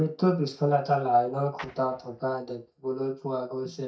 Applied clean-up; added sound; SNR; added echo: neural mask model DeepFilterNet 3.